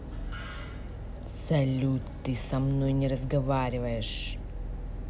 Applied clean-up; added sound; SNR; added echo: none; none; none; none.